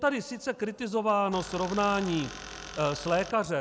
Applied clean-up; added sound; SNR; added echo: none; Tools; 13 dB; none.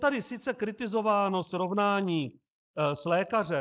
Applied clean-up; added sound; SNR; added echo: neural mask model Resemble Enhance denoiser.